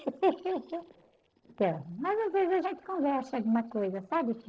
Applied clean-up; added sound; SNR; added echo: neural separator model SepFormer DNS4.